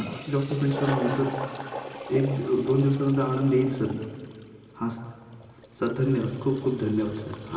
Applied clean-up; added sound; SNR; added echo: none; Toilet flush; 11 dB; reverberation time 2.0 s.